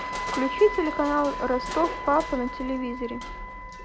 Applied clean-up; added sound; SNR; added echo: none; Wind instrument, woodwind instrument + Crushing; 7 dB; none.